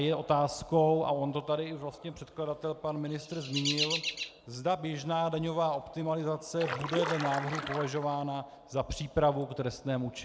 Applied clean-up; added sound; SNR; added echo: none; Stream + Chirp, tweet; 5 dB; none.